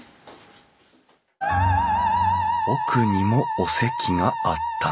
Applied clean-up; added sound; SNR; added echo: none; none; none; none.